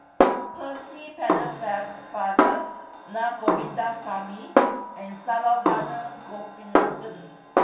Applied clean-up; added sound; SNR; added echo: none; Snare drum; -4 dB; reverberation time 2.5 s.